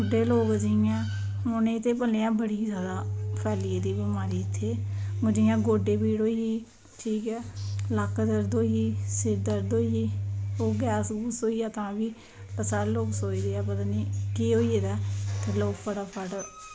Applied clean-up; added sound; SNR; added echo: none; none; none; none.